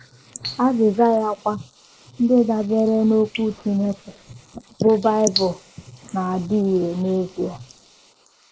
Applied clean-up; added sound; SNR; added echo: neural mask model Resemble Enhance denoiser.